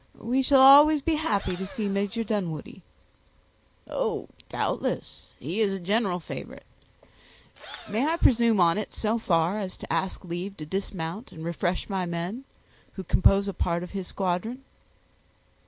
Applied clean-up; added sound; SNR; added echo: none; Engine / Drill; 19 dB; none.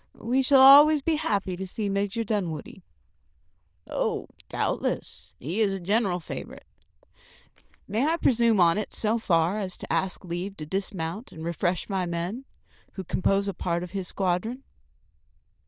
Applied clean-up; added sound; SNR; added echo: neural diffusion model UNIVERSE++.